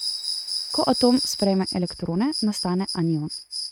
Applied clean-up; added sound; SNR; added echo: neural mask model RNNoise.